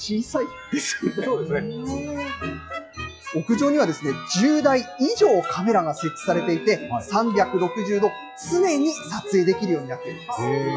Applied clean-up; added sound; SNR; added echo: classical method log-MMSE.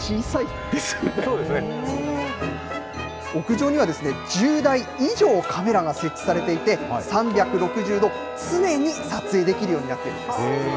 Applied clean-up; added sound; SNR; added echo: none; Chime; 13 dB; none.